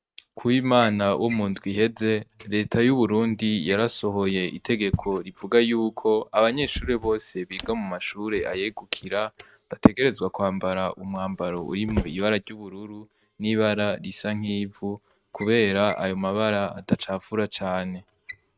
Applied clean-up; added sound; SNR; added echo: neural mask model RNNoise.